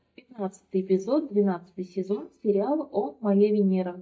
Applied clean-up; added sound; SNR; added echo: neural mask model DeepFilterNet 3.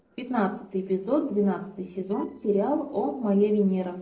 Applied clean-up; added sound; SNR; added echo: neural separator model SepFormer DNS4.